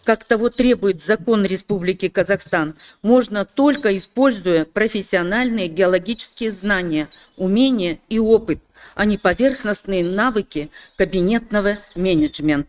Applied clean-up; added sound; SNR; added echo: neural mask model RNNoise.